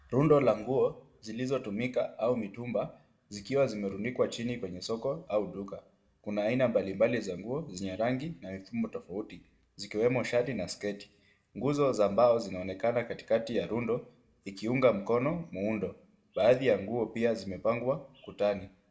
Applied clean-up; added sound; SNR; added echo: none; none; none; reverberation time 0.5 s.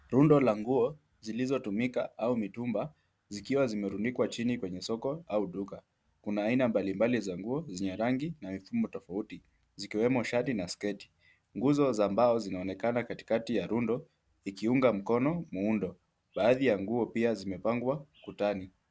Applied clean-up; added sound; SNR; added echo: none; none; none; none.